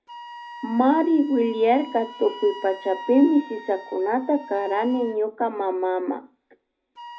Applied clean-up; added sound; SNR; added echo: none; Wind instrument, woodwind instrument; 17 dB; reverberation time 0.5 s.